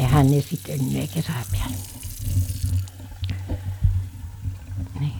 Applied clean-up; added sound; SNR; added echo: none; Fill (with liquid) / Sink (filling or washing); 19 dB; none.